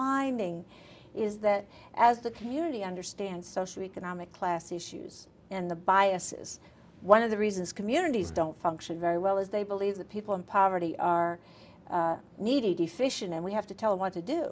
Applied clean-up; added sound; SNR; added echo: none; none; none; none.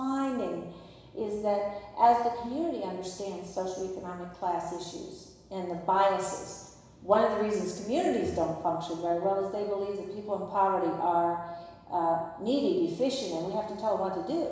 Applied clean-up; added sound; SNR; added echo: none; none; none; reverberation time 1.0 s.